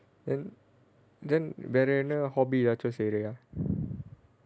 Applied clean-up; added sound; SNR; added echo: none; none; none; none.